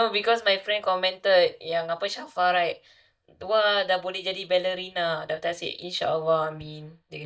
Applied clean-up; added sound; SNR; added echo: neural mask model DeepFilterNet 3.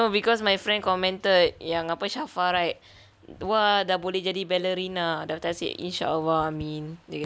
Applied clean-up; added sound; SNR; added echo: none; none; none; none.